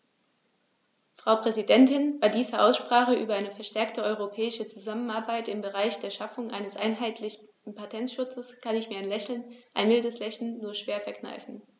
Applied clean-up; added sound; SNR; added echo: none; none; none; none.